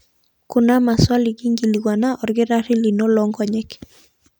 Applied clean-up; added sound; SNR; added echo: none; none; none; none.